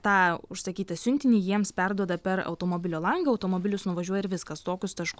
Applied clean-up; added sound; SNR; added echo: none; none; none; none.